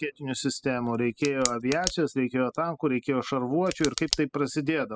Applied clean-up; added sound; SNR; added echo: classical method spectral subtraction.